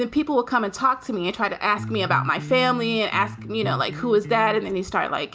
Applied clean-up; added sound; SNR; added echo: none; Electric guitar; 10 dB; none.